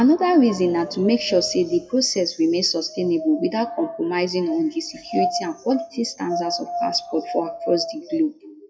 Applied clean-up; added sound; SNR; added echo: classical method WPE with log-MMSE.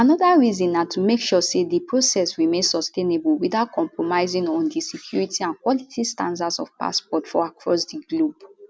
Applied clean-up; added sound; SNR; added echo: none; none; none; none.